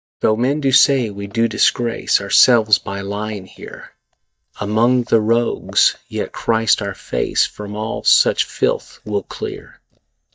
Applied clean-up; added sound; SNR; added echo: neural mask model DeepFilterNet 3.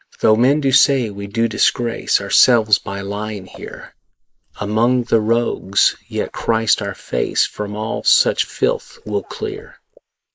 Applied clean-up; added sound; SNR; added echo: neural mask model Resemble Enhance denoiser.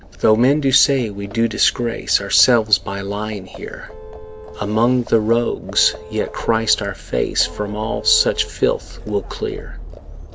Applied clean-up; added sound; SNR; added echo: none; Livestock, farm animals, working animals + Vehicle horn, car horn, honking; 15 dB; none.